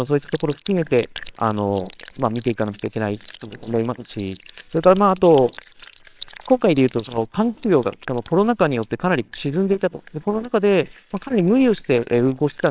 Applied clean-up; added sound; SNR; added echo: neural separator model SepFormer WHAMR!.